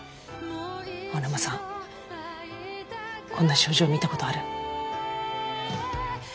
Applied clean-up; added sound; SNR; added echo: none; none; none; none.